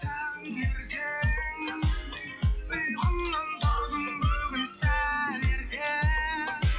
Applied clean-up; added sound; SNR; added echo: classical method log-MMSE.